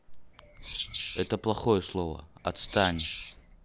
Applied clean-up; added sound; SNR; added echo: none; Wild animals; 1 dB; none.